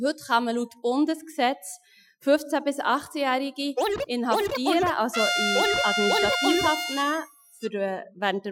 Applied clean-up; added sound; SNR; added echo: classical method Wiener filter.